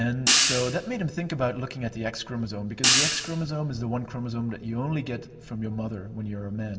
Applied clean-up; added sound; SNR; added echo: none; Hi-hat; -3 dB; reverberation time 2.4 s.